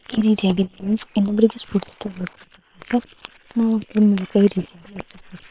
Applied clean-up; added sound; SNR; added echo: neural separator model SepFormer WHAM!.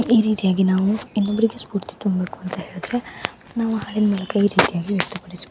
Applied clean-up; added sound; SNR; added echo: none; none; none; none.